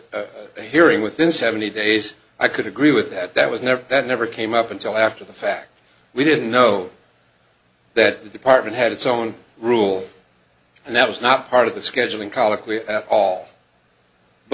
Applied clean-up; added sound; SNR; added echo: none; none; none; none.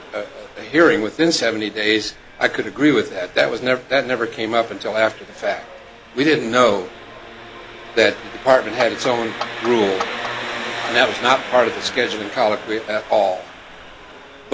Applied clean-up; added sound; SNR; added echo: none; Clock + Engine; 12 dB; none.